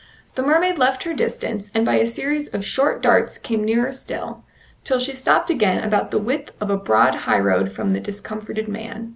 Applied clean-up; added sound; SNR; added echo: none; none; none; none.